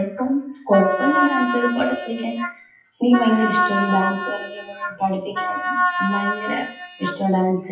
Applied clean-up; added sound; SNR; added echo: classical method WPE with log-MMSE.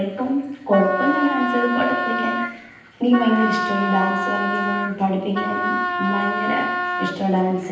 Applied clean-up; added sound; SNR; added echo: none; Wind instrument, woodwind instrument; 2 dB; reverberation time 0.9 s.